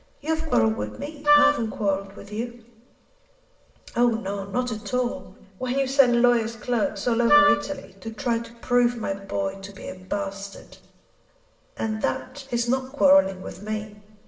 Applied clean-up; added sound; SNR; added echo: none; Wind instrument, woodwind instrument; -4 dB; reverberation time 0.7 s.